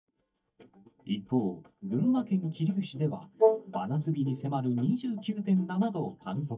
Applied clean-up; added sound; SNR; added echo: neural mask model DeepFilterNet 3.